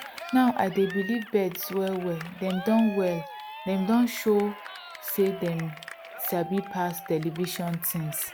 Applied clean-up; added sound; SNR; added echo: none; Cheering; 13 dB; none.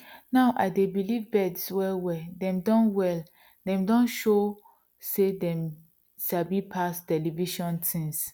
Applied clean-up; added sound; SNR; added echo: none; none; none; none.